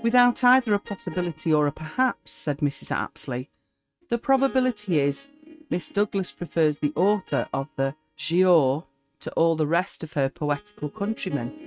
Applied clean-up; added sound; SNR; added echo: neural mask model RNNoise.